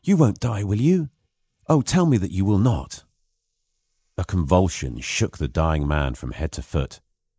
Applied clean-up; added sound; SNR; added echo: neural mask model Resemble Enhance denoiser.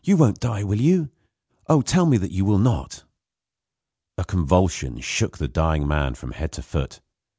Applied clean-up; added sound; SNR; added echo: none; none; none; none.